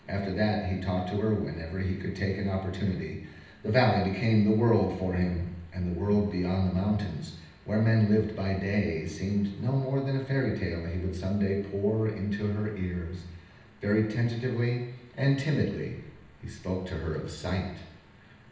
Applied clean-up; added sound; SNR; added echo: none; none; none; reverberation time 0.9 s.